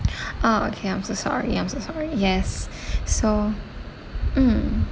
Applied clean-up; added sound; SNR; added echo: none; none; none; none.